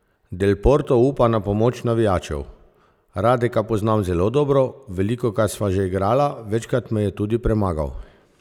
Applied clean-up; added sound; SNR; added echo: none; none; none; none.